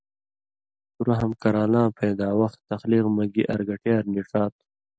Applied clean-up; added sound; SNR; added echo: none; none; none; none.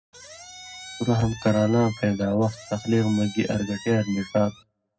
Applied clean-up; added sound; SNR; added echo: none; Squeak; 18 dB; reverberation time 0.3 s.